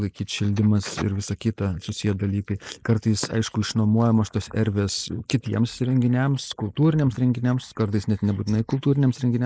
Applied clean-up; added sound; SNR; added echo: neural mask model Resemble Enhance denoiser.